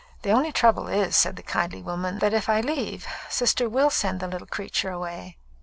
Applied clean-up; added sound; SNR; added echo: none; none; none; none.